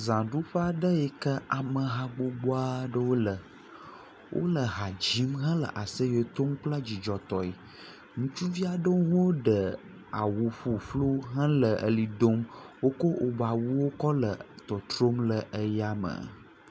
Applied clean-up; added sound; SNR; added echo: none; none; none; none.